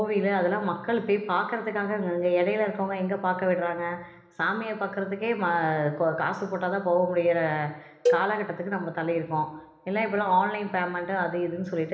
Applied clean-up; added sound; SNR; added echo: none; Cowbell; 4 dB; reverberation time 1.1 s.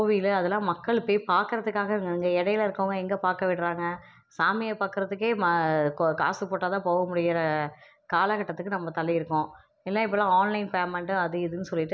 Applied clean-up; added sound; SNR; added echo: none; none; none; none.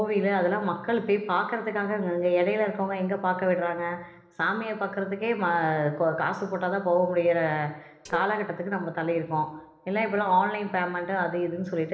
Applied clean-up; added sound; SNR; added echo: neural separator model SepFormer DNS4.